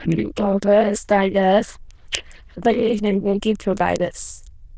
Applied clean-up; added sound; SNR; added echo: neural diffusion model UNIVERSE++.